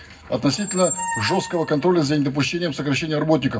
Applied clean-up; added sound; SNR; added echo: none; Squeak; 10 dB; reverberation time 0.4 s.